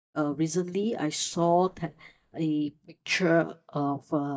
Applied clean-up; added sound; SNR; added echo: neural mask model DeepFilterNet 3.